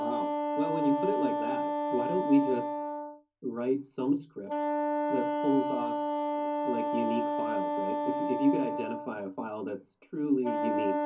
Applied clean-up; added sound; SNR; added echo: none; Wind instrument, woodwind instrument; 0 dB; reverberation time 0.4 s.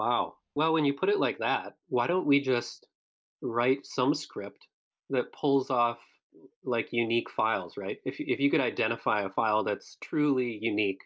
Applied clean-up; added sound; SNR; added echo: none; none; none; none.